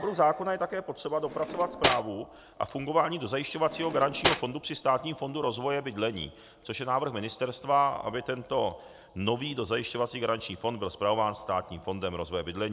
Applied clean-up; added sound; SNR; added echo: none; Cutlery, silverware; 3 dB; none.